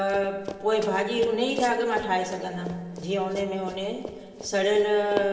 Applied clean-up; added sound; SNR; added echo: none; Run; 14 dB; reverberation time 1.4 s.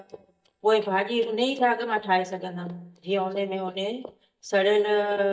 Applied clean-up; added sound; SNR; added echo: neural mask model DeepFilterNet 3.